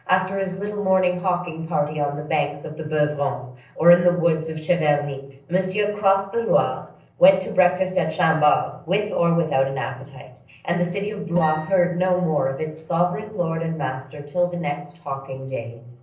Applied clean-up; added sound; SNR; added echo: neural separator model SepFormer DNS4.